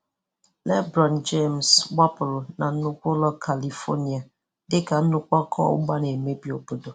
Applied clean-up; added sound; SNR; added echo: none; none; none; none.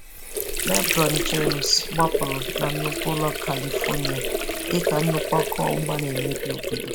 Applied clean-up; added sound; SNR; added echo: none; Sink (filling or washing) / Water; 0 dB; none.